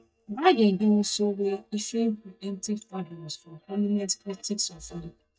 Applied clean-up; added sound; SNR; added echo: neural mask model DeepFilterNet 3.